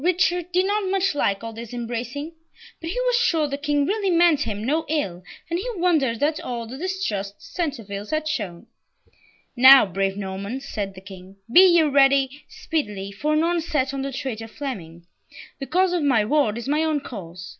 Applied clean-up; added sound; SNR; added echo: none; none; none; none.